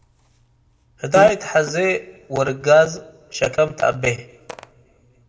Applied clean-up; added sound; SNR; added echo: none; Fart; 16 dB; reverberation time 0.5 s.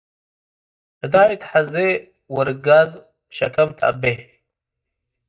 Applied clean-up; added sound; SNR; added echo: neural mask model DeepFilterNet 3.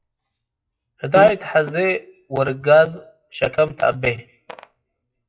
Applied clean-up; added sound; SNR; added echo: classical method WPE with log-MMSE.